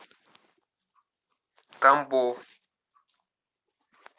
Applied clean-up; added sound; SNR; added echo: none; none; none; none.